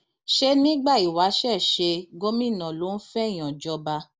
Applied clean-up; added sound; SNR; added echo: none; none; none; none.